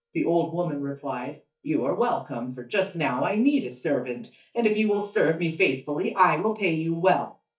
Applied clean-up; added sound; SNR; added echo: neural mask model DeepFilterNet 3.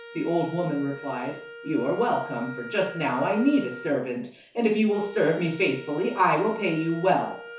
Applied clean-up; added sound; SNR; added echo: none; Wind instrument, woodwind instrument; 16 dB; reverberation time 0.9 s.